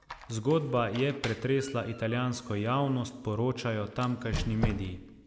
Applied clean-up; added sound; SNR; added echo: none; Squeak; 10 dB; none.